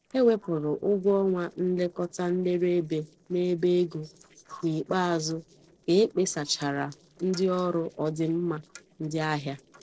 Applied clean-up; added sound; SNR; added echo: neural separator model SepFormer DNS4.